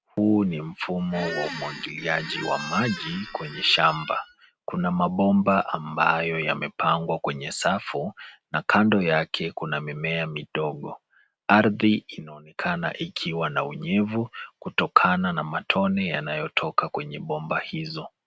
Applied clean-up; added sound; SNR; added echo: none; Squeak; 11 dB; none.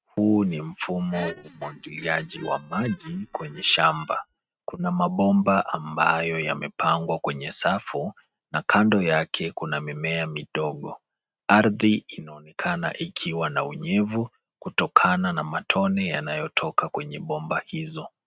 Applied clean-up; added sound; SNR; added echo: neural mask model RNNoise.